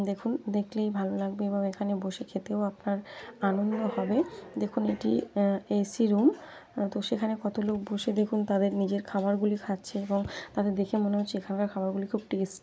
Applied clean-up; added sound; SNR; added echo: none; none; none; none.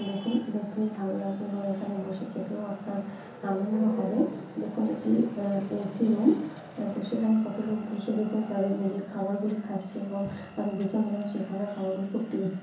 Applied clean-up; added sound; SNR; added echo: none; Traffic noise, roadway noise; 17 dB; reverberation time 0.6 s.